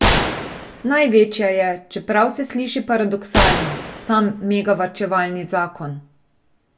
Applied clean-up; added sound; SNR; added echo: none; Gunshot, gunfire; 5 dB; reverberation time 0.2 s.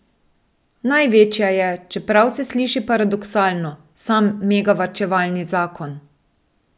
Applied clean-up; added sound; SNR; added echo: none; none; none; none.